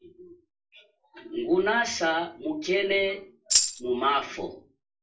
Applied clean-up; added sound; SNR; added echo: none; Tambourine; -4 dB; reverberation time 0.3 s.